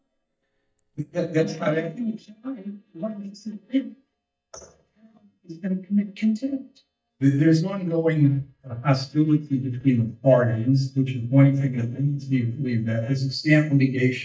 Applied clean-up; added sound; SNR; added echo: neural mask model DeepFilterNet 3.